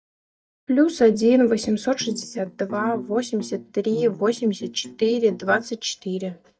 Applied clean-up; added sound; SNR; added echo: neural mask model DeepFilterNet 3.